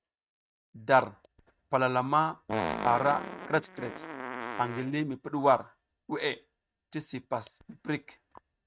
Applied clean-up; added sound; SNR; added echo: neural mask model RNNoise.